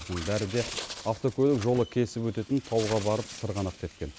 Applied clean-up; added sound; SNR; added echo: none; Bird; 13 dB; none.